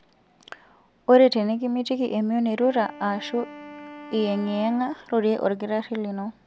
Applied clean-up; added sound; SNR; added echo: none; Wind instrument, woodwind instrument; 18 dB; none.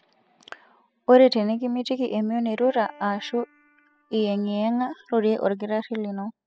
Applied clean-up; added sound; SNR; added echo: classical method spectral subtraction.